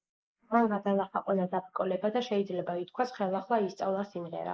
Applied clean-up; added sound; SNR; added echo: neural mask model Resemble Enhance denoiser.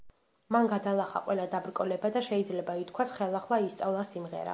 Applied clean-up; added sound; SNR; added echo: none; none; none; none.